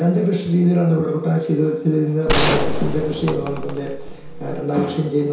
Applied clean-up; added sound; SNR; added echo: none; Gunshot, gunfire; 2 dB; reverberation time 0.6 s.